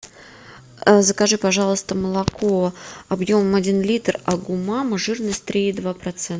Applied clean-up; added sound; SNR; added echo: none; none; none; none.